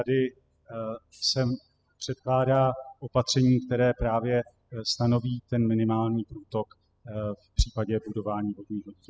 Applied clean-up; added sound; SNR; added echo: classical method spectral subtraction.